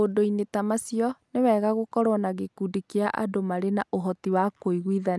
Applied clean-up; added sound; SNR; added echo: none; none; none; none.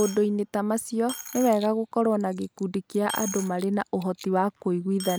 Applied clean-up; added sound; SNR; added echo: none; Coin (dropping); 16 dB; none.